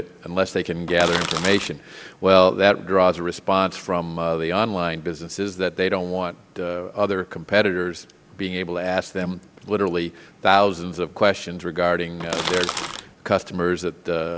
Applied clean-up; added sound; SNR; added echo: none; Crackle; 5 dB; none.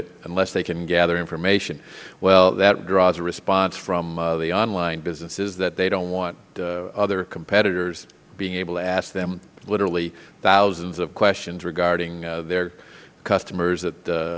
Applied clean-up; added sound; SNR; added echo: none; none; none; none.